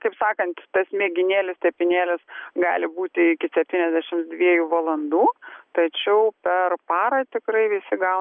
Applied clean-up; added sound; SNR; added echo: none; none; none; none.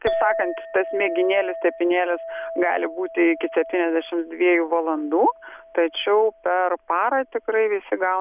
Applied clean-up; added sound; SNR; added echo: none; Chink, clink; 11 dB; none.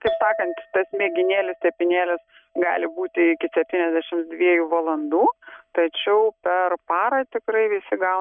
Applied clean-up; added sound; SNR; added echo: neural mask model RNNoise.